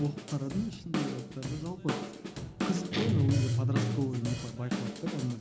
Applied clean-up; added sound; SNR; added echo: none; Guitar + Drum / Drum kit; -2 dB; none.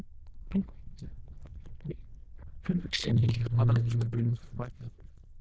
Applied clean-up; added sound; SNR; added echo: neural diffusion model UNIVERSE++.